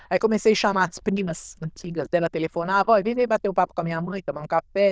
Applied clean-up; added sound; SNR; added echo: neural diffusion model UNIVERSE++.